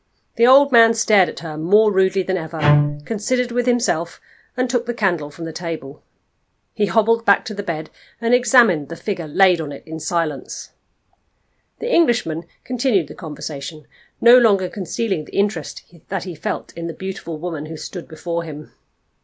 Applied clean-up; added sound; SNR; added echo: none; Bowed string instrument; 1 dB; none.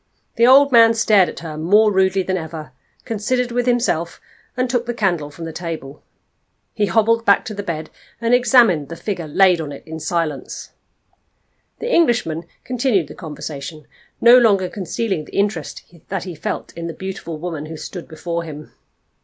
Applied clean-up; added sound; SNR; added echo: none; none; none; none.